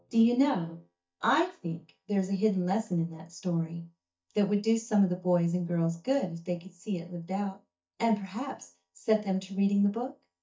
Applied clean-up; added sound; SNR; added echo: neural mask model DeepFilterNet 3.